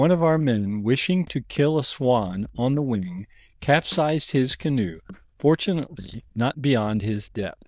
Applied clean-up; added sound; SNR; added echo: neural diffusion model UNIVERSE++.